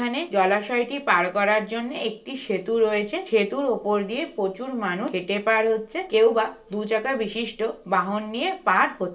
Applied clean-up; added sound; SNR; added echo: none; none; none; reverberation time 0.2 s.